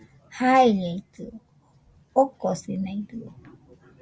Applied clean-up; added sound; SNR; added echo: none; none; none; none.